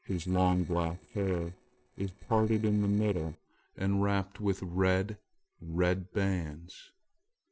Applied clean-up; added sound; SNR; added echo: neural separator model SepFormer DNS4.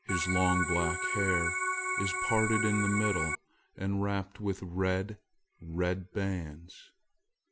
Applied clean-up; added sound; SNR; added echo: none; Organ; -1 dB; none.